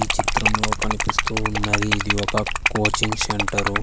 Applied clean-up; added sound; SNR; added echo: none; Liquid; -4 dB; none.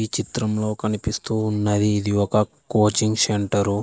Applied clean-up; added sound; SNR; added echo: none; none; none; none.